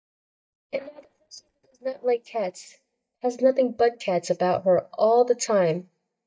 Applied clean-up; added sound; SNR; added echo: neural mask model DeepFilterNet 3.